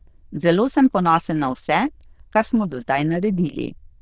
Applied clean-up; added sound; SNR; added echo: neural diffusion model UNIVERSE++.